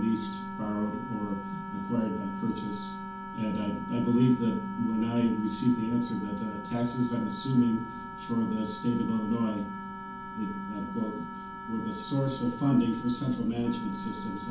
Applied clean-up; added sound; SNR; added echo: none; Wind instrument, woodwind instrument; 12 dB; reverberation time 0.4 s.